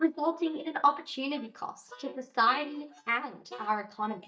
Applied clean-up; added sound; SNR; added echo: neural mask model DeepFilterNet 3.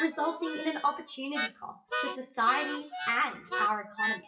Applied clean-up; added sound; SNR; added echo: classical method WPE with log-MMSE.